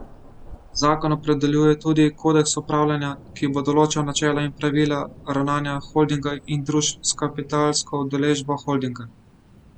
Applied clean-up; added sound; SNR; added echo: none; Thunder; 20 dB; none.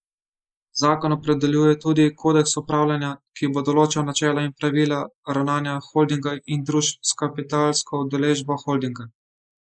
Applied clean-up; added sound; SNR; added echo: neural mask model Resemble Enhance denoiser.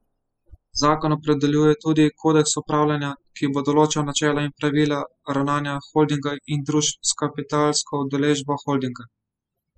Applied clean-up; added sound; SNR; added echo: classical method spectral subtraction.